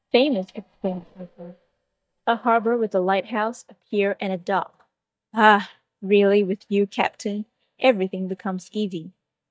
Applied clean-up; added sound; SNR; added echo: neural mask model DeepFilterNet 3.